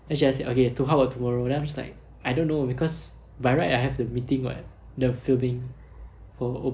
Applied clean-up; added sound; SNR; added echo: none; none; none; none.